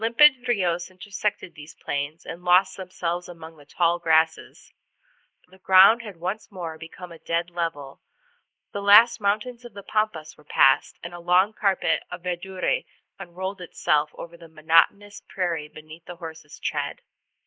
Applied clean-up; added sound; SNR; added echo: neural mask model Resemble Enhance denoiser.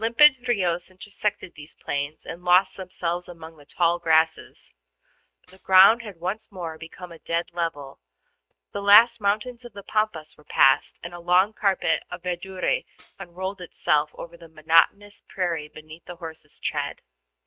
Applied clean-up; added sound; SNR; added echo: neural mask model RNNoise.